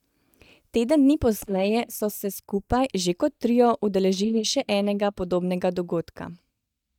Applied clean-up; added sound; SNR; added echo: neural mask model DeepFilterNet 3.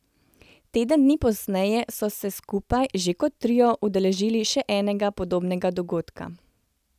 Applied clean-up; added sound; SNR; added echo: none; none; none; none.